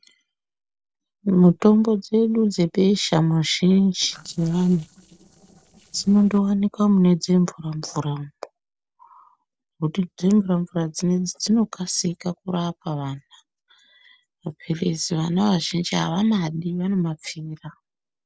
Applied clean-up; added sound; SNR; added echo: neural separator model SepFormer DNS4.